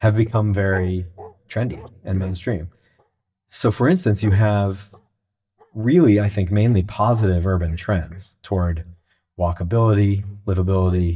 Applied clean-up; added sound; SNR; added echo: neural mask model DeepFilterNet 3.